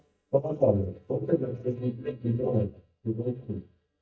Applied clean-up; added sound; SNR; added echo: neural mask model DeepFilterNet 3.